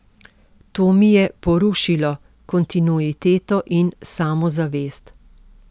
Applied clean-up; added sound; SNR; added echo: none; none; none; none.